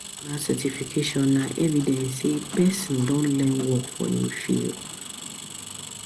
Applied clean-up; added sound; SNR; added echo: none; Engine; 10 dB; none.